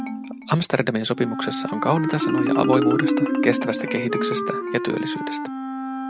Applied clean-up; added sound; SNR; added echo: none; Marimba, xylophone + Wind instrument, woodwind instrument; -1 dB; none.